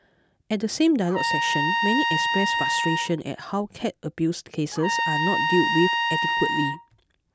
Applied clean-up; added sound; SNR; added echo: none; Trumpet; -1 dB; none.